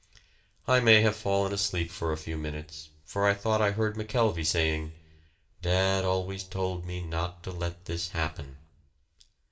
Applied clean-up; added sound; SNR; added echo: none; none; none; reverberation time 0.5 s.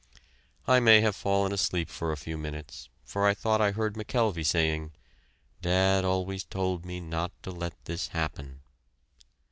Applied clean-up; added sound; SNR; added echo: none; none; none; none.